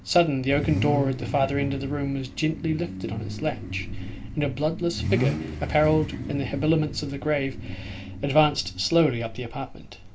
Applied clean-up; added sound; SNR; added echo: none; Idling / Accelerating, revving, vroom / Car; 7 dB; reverberation time 0.2 s.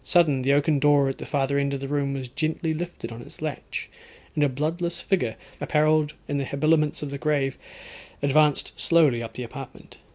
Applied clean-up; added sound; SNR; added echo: none; none; none; none.